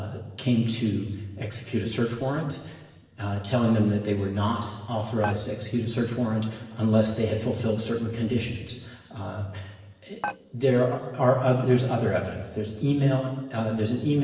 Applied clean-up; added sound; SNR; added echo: neural separator model SepFormer DNS4.